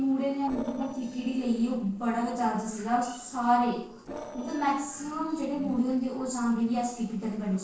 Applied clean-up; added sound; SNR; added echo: neural separator model SepFormer DNS4.